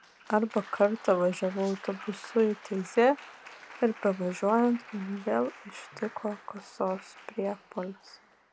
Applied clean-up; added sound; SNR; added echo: none; Applause; 19 dB; none.